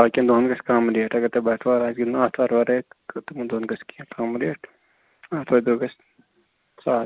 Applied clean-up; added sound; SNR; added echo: none; none; none; none.